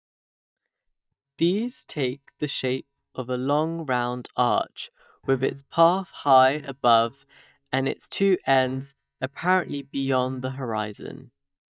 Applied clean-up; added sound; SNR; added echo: neural mask model DeepFilterNet 3.